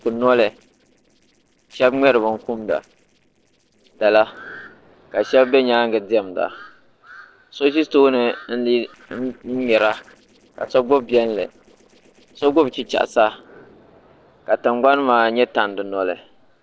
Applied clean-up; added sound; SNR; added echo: neural separator model SepFormer DNS4.